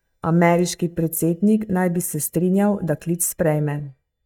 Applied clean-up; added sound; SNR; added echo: neural mask model DeepFilterNet 3.